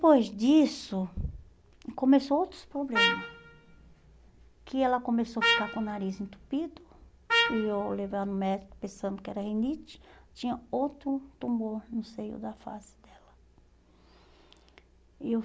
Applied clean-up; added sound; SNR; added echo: none; Trumpet; 0 dB; none.